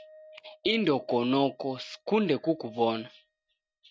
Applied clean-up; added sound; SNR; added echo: neural mask model RNNoise.